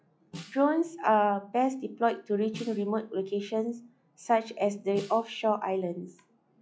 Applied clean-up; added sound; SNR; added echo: classical method log-MMSE.